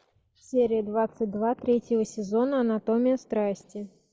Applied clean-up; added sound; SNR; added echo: none; none; none; none.